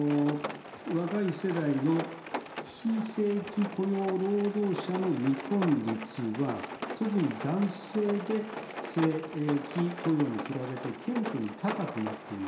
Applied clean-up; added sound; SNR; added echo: none; Rain; 9 dB; reverberation time 0.7 s.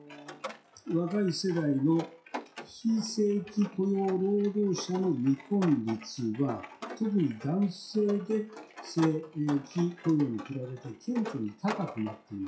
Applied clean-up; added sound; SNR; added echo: classical method WPE with log-MMSE.